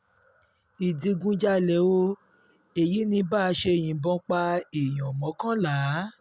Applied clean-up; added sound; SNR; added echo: none; none; none; none.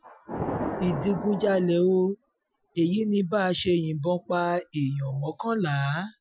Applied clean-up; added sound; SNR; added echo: classical method Wiener filter.